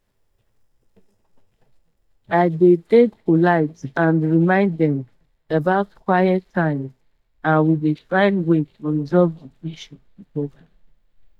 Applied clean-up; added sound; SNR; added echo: neural mask model DeepFilterNet 3.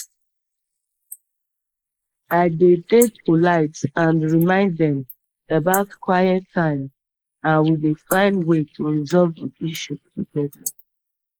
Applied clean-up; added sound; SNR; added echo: neural mask model Resemble Enhance denoiser.